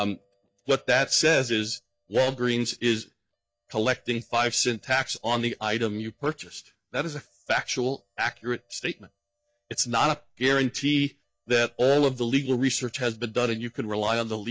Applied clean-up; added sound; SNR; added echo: neural mask model DeepFilterNet 3.